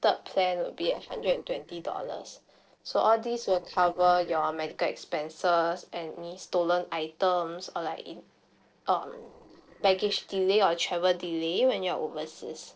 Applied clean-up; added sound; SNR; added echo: neural separator model SepFormer DNS4.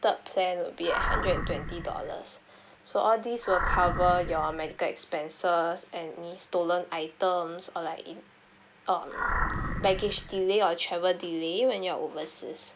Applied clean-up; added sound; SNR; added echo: none; Animal; 2 dB; none.